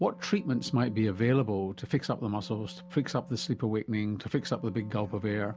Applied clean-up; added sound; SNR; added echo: none; Wind instrument, woodwind instrument; 19 dB; none.